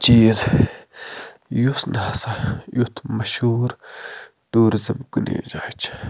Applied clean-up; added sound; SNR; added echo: none; none; none; none.